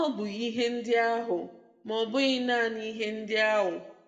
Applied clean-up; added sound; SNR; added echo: none; none; none; reverberation time 0.8 s.